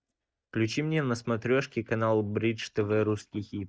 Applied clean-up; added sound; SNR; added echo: neural mask model DeepFilterNet 3.